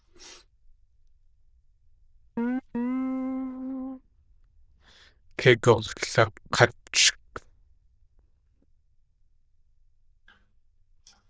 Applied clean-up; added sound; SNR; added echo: neural diffusion model UNIVERSE++.